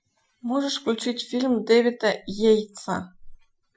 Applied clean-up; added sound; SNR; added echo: classical method Wiener filter.